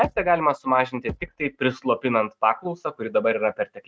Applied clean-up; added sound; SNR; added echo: neural mask model RNNoise.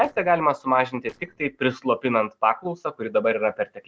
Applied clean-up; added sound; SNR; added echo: neural separator model SepFormer DNS4.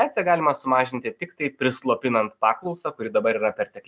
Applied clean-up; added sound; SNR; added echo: none; none; none; none.